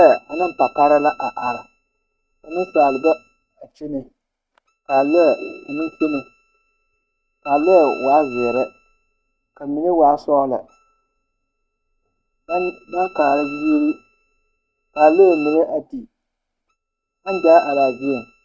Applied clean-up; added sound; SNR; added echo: neural mask model RNNoise.